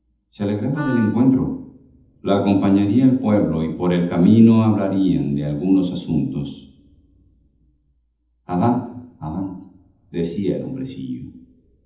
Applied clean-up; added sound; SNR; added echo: none; Wind instrument, woodwind instrument; 15 dB; reverberation time 0.8 s.